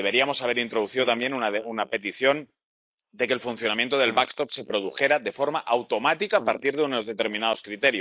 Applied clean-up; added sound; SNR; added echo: neural mask model Resemble Enhance denoiser.